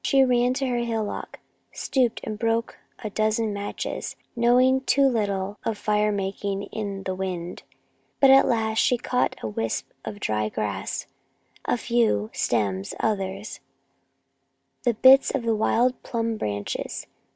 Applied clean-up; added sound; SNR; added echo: none; none; none; none.